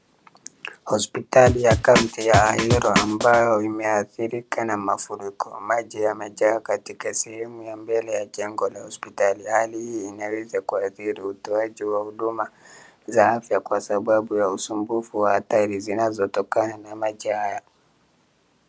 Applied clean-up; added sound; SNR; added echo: none; Drum; 0 dB; none.